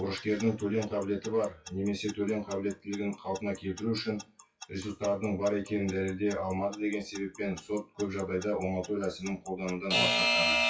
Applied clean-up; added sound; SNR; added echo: classical method WPE with log-MMSE.